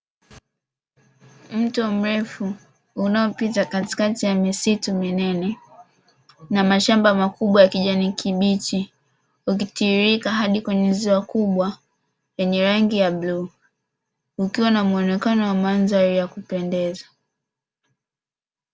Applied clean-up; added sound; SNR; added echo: none; none; none; none.